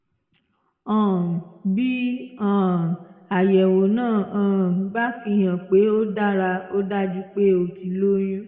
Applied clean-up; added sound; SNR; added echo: none; none; none; reverberation time 1.0 s.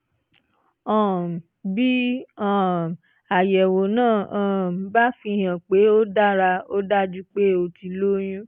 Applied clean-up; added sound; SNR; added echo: none; none; none; none.